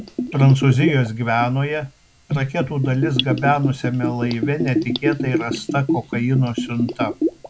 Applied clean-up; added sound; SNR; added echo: none; Bathtub (filling or washing) / Gurgling; 5 dB; none.